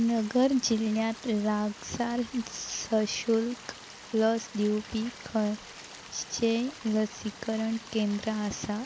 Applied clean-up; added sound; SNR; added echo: none; Stream; 17 dB; none.